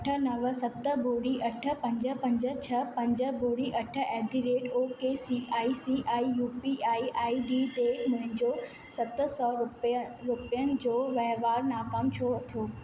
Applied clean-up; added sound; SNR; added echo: none; none; none; none.